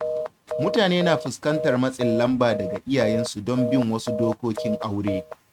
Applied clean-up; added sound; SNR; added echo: neural mask model RNNoise.